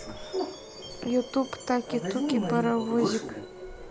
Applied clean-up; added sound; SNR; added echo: none; Subway, metro, underground + Chime; 18 dB; none.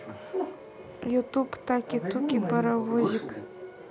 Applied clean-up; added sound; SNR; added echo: none; none; none; none.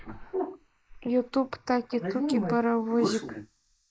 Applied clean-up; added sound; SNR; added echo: neural mask model Resemble Enhance denoiser.